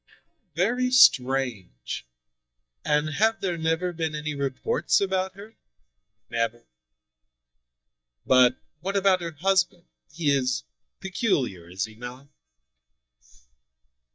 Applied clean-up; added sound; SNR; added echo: neural mask model DeepFilterNet 3.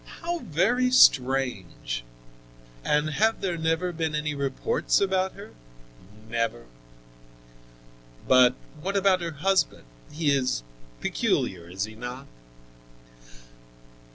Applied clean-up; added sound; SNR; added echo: none; none; none; none.